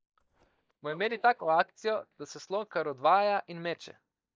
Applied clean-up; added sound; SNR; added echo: neural mask model DeepFilterNet 3.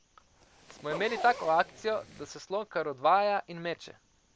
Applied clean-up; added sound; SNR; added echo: none; Zipper (clothing); 12 dB; none.